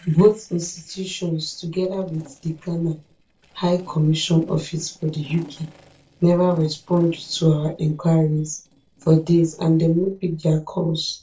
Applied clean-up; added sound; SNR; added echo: neural separator model SepFormer DNS4.